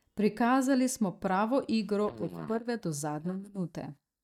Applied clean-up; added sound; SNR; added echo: neural mask model DeepFilterNet 3.